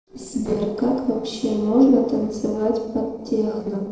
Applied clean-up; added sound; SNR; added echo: neural separator model SepFormer DNS4.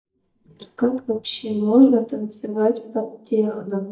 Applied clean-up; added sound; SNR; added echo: neural mask model DeepFilterNet 3.